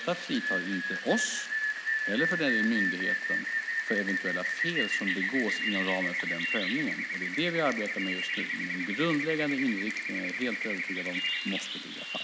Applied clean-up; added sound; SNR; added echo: none; Rain; -1 dB; none.